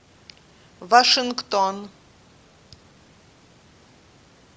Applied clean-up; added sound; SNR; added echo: none; none; none; none.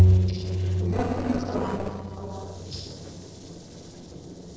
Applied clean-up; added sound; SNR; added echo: neural separator model SepFormer DNS4.